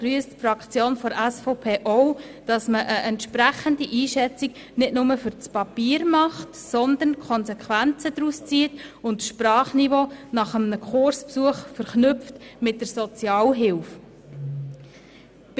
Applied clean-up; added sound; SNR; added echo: none; none; none; none.